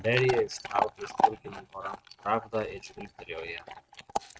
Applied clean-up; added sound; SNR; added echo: neural mask model RNNoise.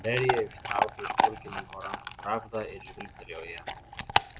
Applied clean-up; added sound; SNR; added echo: none; Chewing, mastication / Dog; -3 dB; none.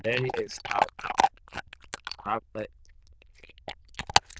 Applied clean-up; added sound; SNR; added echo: neural diffusion model UNIVERSE++.